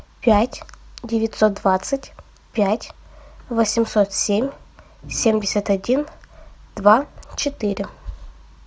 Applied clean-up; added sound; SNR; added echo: none; none; none; none.